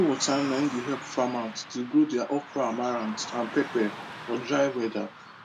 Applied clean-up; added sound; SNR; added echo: none; Car passing by / Traffic noise, roadway noise; 13 dB; none.